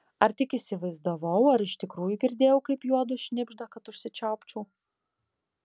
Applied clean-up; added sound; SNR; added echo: none; none; none; none.